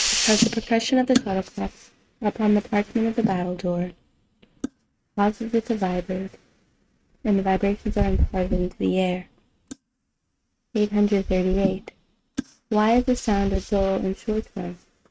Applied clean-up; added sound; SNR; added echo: neural mask model RNNoise.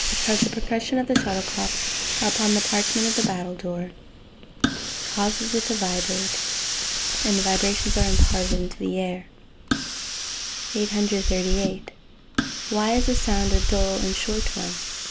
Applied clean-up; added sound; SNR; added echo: none; Hiss; -2 dB; none.